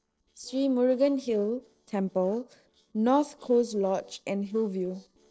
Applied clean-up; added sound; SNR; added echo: neural separator model SepFormer DNS4.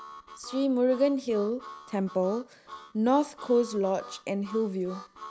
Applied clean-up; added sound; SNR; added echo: none; Harmonica; 18 dB; none.